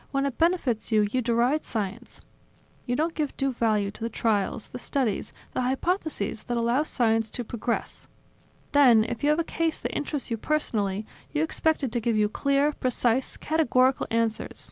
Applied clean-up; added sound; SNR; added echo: none; none; none; none.